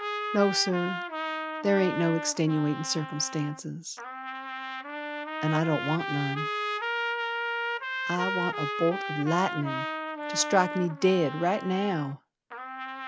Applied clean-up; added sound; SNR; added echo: none; Trumpet; 5 dB; none.